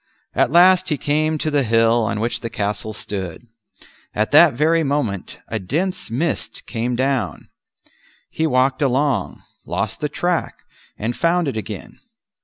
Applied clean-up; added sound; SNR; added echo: none; none; none; none.